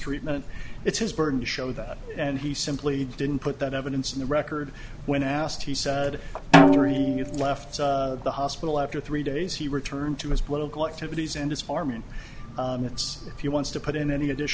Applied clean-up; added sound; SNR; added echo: none; Snare drum; -5 dB; none.